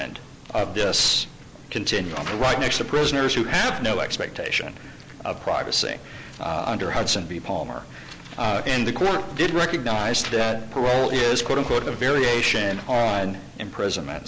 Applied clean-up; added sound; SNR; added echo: none; none; none; none.